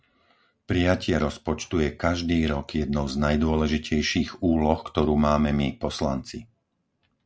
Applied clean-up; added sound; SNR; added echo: none; none; none; none.